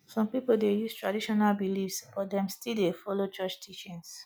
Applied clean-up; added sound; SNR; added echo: none; none; none; none.